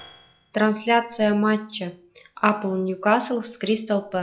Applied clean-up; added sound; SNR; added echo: classical method log-MMSE.